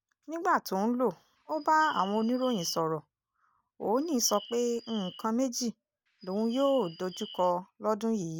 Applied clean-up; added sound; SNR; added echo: none; Bird; 18 dB; none.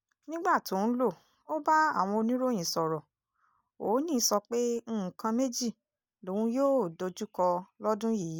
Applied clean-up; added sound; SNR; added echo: none; none; none; none.